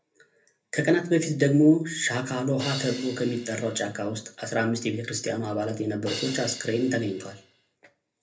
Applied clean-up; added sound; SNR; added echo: none; Crash cymbal; 13 dB; reverberation time 0.3 s.